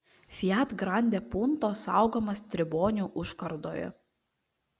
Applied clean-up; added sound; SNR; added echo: none; none; none; none.